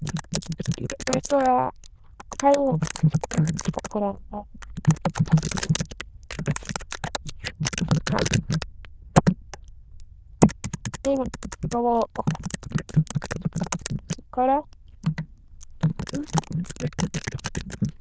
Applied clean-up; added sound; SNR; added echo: neural diffusion model UNIVERSE++.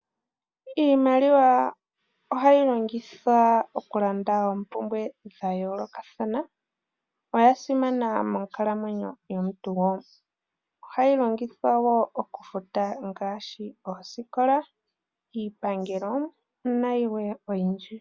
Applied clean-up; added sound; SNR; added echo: none; none; none; none.